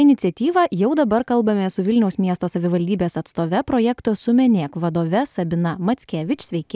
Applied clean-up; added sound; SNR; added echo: none; none; none; none.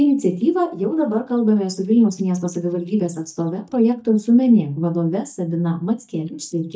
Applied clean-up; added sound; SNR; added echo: neural mask model DeepFilterNet 3.